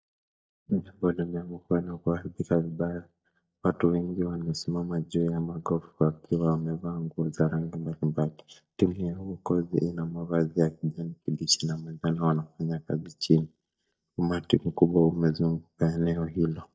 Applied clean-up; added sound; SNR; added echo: neural mask model DeepFilterNet 3.